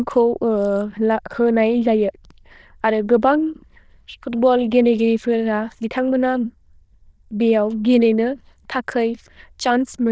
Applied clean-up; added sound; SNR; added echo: neural diffusion model UNIVERSE++.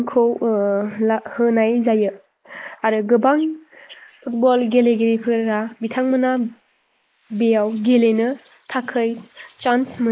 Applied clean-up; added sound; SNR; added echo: neural mask model Resemble Enhance denoiser.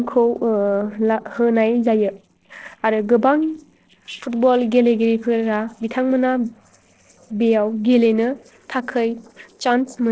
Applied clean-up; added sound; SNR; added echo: neural separator model SepFormer DNS4.